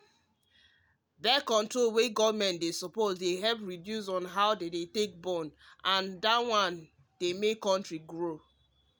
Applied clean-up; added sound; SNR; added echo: none; none; none; none.